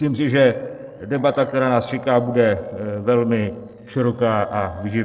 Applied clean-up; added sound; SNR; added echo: neural separator model SepFormer DNS4.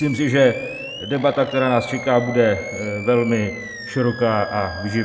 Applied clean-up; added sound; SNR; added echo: none; Animal; 14 dB; reverberation time 1.6 s.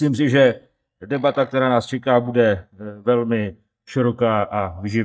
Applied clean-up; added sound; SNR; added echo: neural mask model DeepFilterNet 3.